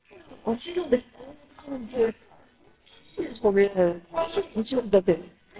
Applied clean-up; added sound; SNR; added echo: neural separator model SepFormer WHAMR!.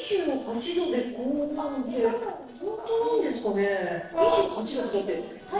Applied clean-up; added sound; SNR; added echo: neural separator model SepFormer DNS4.